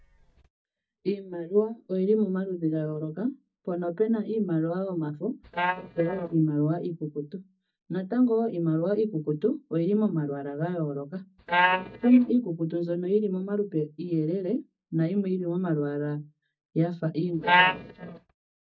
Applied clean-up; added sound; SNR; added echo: neural mask model DeepFilterNet 3.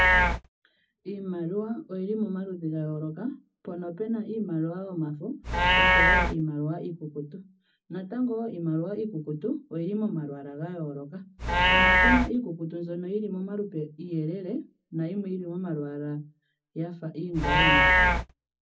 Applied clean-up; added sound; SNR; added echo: none; Livestock, farm animals, working animals; -3 dB; reverberation time 0.4 s.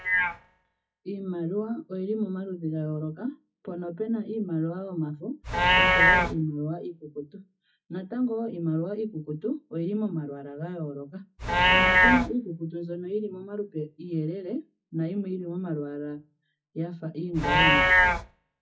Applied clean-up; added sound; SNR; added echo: classical method WPE with log-MMSE.